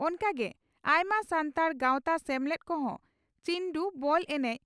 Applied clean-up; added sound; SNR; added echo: none; none; none; none.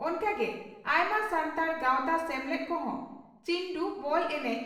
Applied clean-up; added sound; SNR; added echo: none; none; none; reverberation time 0.8 s.